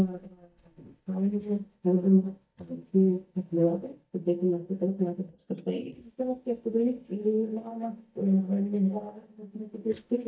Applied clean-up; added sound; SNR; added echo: neural mask model DeepFilterNet 3.